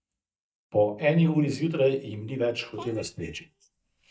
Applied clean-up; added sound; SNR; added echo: neural mask model DeepFilterNet 3.